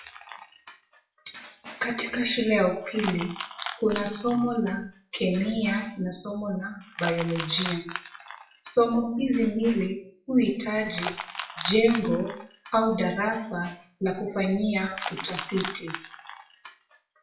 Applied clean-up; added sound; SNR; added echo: classical method WPE with log-MMSE.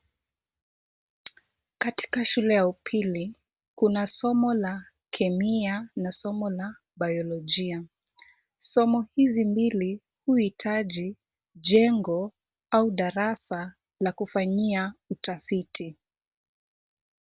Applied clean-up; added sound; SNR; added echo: none; none; none; none.